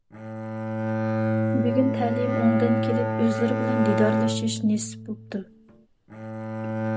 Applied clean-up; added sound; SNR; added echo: none; Bowed string instrument; 0 dB; none.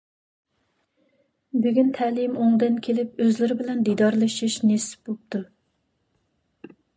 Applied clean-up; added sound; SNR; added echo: none; none; none; none.